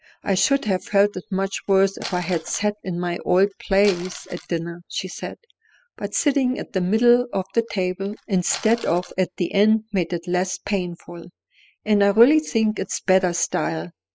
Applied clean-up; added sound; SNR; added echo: classical method spectral subtraction.